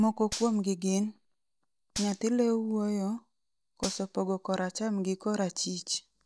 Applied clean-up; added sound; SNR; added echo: neural mask model DeepFilterNet 3.